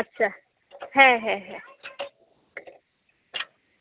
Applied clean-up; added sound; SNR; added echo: none; none; none; none.